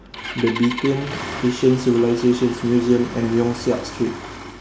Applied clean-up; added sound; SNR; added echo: none; Engine starting; 12 dB; none.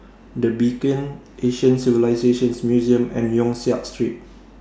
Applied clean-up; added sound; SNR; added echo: none; none; none; none.